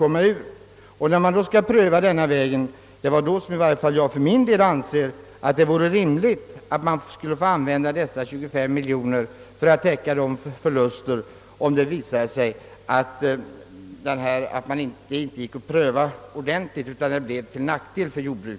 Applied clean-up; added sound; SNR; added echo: none; none; none; none.